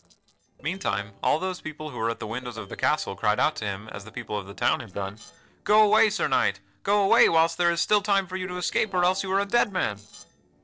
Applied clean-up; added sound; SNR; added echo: neural separator model SepFormer DNS4.